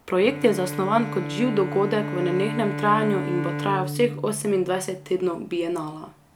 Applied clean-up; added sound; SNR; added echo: none; Bowed string instrument; 7 dB; none.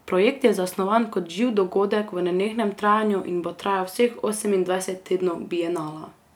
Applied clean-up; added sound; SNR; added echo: none; none; none; none.